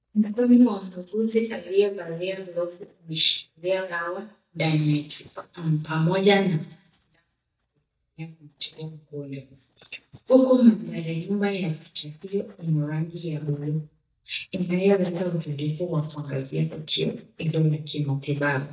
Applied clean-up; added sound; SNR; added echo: neural mask model DeepFilterNet 3.